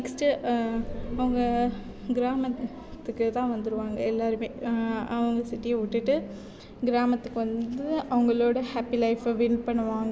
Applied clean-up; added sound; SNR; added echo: none; none; none; none.